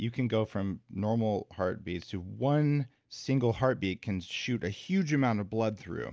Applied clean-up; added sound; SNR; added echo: none; none; none; none.